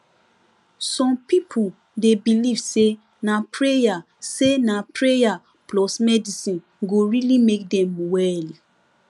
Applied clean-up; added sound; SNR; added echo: none; none; none; none.